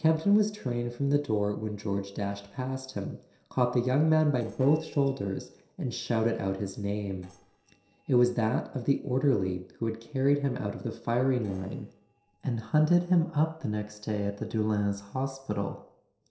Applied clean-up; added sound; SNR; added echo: neural separator model SepFormer DNS4.